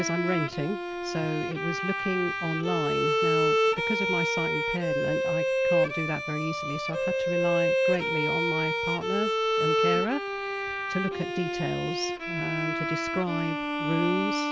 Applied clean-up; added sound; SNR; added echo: none; Bowed string instrument; -4 dB; none.